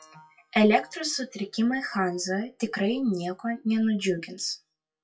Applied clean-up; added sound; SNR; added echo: classical method WPE with log-MMSE.